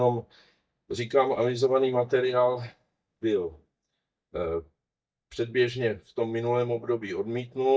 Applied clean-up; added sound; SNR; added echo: neural mask model DeepFilterNet 3.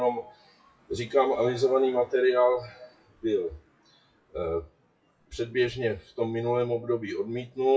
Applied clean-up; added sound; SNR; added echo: classical method WPE with log-MMSE.